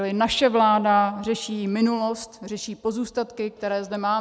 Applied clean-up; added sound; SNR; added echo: none; none; none; none.